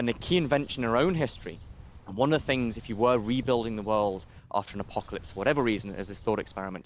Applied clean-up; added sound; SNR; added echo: none; Bird; 18 dB; none.